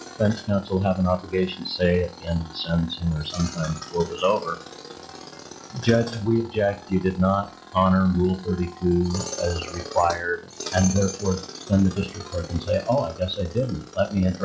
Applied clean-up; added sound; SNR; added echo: classical method log-MMSE.